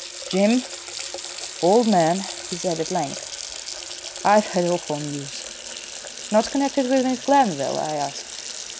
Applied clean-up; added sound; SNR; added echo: none; Water tap, faucet; 10 dB; none.